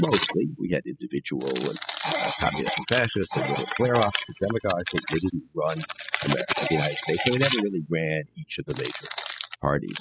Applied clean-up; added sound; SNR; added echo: classical method spectral subtraction.